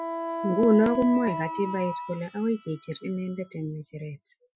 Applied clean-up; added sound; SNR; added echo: classical method Wiener filter.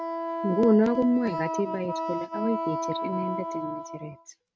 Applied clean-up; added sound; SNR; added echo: neural mask model RNNoise.